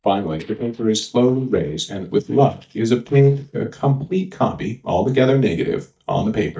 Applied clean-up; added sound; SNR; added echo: neural mask model DeepFilterNet 3.